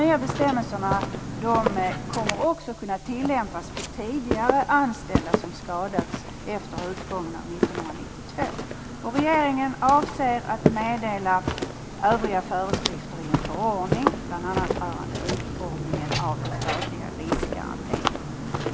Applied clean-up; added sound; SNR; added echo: none; Walk, footsteps; 2 dB; none.